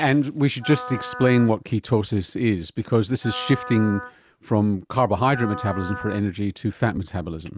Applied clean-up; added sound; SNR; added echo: none; Wind instrument, woodwind instrument; 14 dB; none.